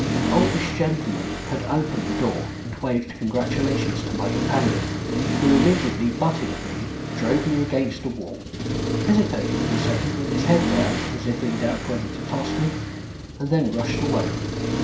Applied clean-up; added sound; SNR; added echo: none; Accelerating, revving, vroom; 1 dB; reverberation time 0.5 s.